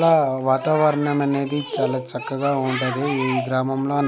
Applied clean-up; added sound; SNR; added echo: none; none; none; none.